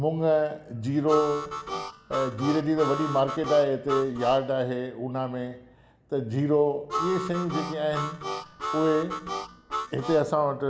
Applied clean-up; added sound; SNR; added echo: none; Harmonica; 7 dB; none.